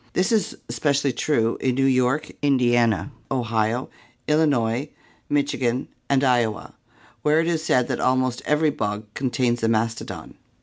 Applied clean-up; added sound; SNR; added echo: none; none; none; none.